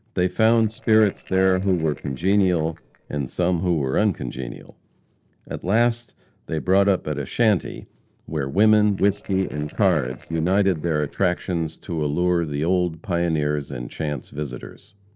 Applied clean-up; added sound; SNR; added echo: neural separator model SepFormer DNS4.